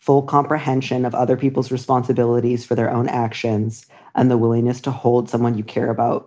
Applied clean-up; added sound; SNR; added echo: none; none; none; none.